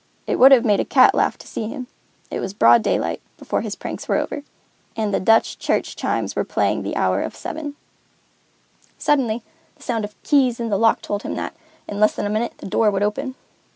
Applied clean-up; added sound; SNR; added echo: none; none; none; none.